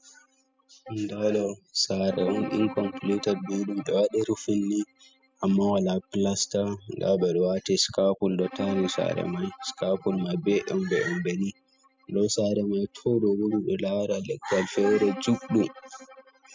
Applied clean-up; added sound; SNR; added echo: classical method spectral subtraction.